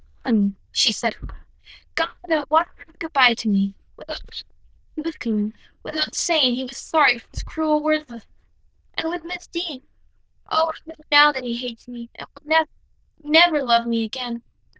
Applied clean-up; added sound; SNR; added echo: neural diffusion model UNIVERSE++.